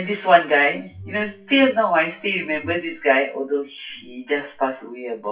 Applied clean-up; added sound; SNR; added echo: classical method WPE with log-MMSE.